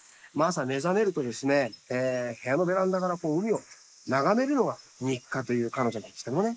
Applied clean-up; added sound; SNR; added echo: neural mask model Resemble Enhance denoiser.